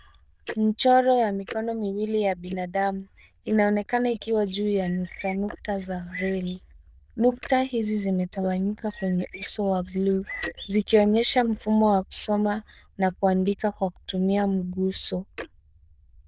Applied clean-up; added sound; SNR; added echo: neural diffusion model UNIVERSE++.